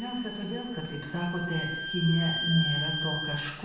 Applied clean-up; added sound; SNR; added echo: none; Bowed string instrument; 4 dB; reverberation time 0.9 s.